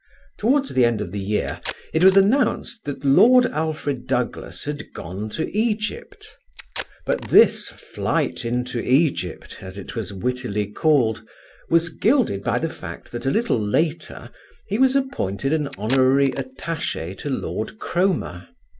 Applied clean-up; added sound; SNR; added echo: none; Packing tape, duct tape; 16 dB; none.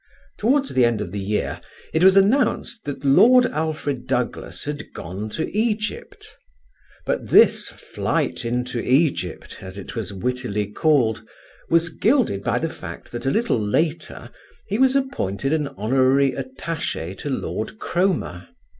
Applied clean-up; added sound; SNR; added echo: none; none; none; none.